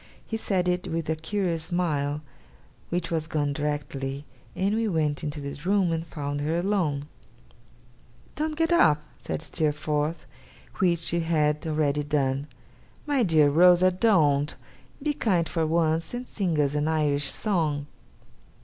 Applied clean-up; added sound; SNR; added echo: none; none; none; none.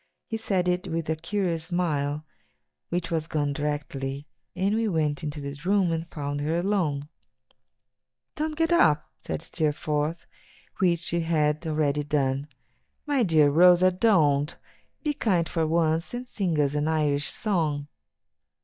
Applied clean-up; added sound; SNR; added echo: neural mask model DeepFilterNet 3.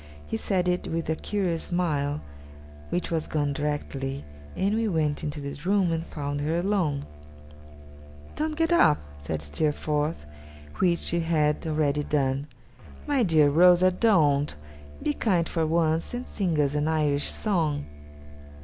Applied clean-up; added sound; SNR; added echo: none; Musical instrument; 16 dB; none.